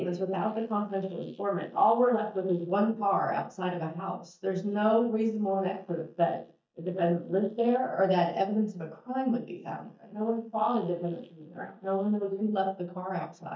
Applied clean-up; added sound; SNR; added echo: neural mask model DeepFilterNet 3.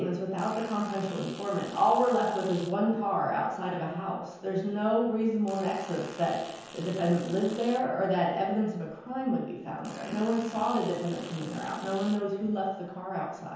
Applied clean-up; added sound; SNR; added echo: none; Fart; 17 dB; reverberation time 0.9 s.